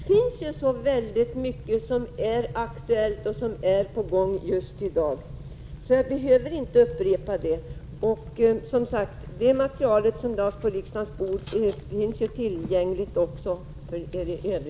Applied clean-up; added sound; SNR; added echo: none; Fire; 14 dB; none.